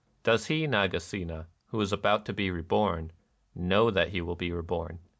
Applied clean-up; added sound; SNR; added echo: none; none; none; none.